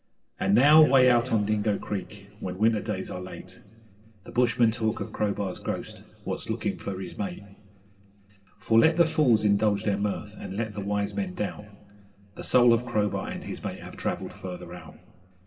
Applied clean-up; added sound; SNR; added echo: none; none; none; reverberation time 2.6 s.